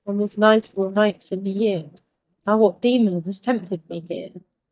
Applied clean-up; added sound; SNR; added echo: neural mask model DeepFilterNet 3.